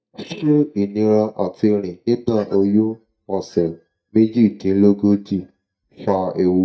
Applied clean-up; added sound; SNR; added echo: neural mask model DeepFilterNet 3.